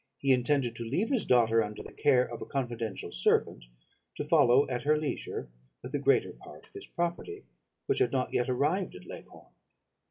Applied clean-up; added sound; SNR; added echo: none; none; none; none.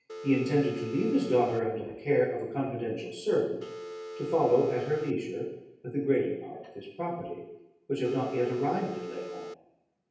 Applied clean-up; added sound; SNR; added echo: none; Telephone; 10 dB; reverberation time 0.9 s.